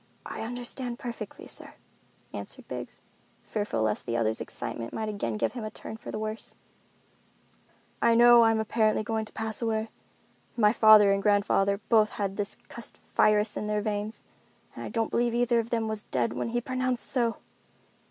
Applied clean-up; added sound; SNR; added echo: none; none; none; none.